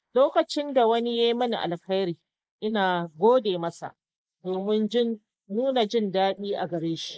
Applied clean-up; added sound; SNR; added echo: neural mask model Resemble Enhance denoiser.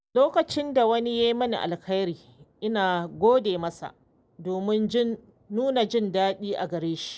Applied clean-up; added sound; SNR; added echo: none; none; none; none.